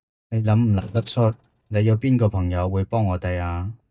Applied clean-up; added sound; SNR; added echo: neural mask model DeepFilterNet 3.